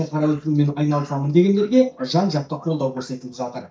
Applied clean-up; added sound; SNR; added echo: neural mask model DeepFilterNet 3.